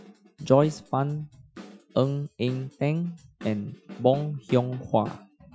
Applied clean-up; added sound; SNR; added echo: classical method Wiener filter.